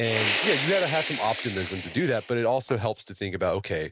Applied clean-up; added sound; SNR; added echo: none; Fire; 3 dB; none.